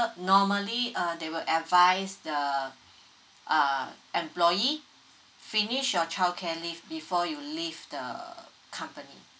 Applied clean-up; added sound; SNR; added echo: none; none; none; none.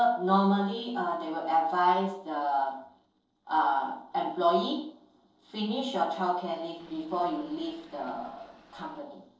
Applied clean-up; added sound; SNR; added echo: neural separator model SepFormer DNS4.